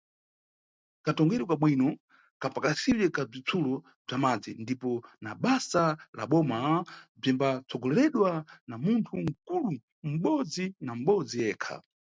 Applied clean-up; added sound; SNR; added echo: none; none; none; none.